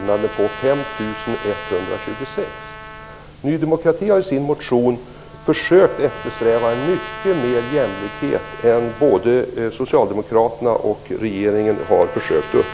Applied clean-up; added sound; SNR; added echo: none; Trumpet; 15 dB; none.